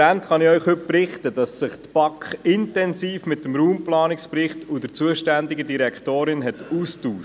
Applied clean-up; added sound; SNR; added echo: none; none; none; none.